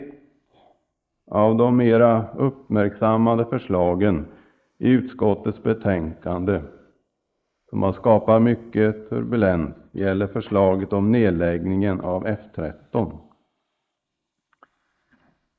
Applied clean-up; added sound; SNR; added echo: neural mask model Resemble Enhance denoiser.